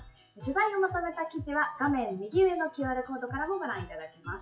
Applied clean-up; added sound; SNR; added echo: classical method WPE with log-MMSE.